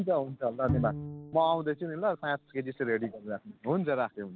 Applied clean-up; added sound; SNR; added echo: none; Bowed string instrument; 8 dB; none.